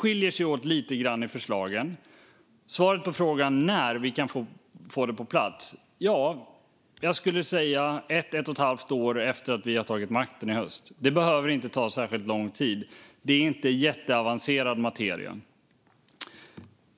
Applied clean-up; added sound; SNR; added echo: none; none; none; none.